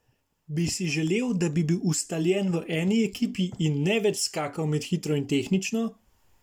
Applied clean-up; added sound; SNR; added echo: none; none; none; none.